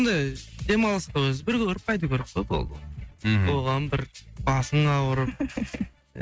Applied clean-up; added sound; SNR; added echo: neural mask model RNNoise.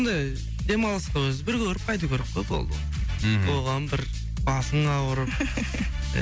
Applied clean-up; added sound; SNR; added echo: none; none; none; none.